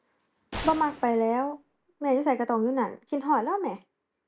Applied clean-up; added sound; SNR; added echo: none; Gunshot, gunfire; 16 dB; none.